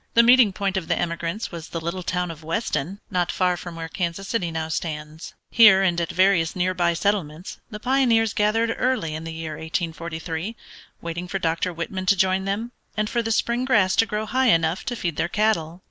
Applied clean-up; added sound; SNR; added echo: none; none; none; none.